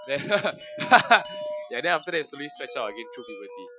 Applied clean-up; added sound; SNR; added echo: classical method Wiener filter.